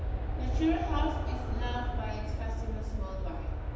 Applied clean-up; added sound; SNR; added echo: none; Aircraft; -5 dB; reverberation time 1.1 s.